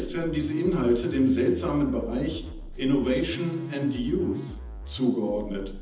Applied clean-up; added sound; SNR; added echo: none; Musical instrument; 11 dB; reverberation time 0.8 s.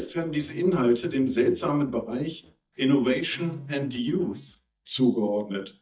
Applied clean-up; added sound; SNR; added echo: neural mask model DeepFilterNet 3.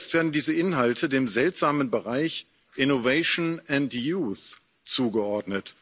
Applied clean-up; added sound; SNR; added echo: none; none; none; none.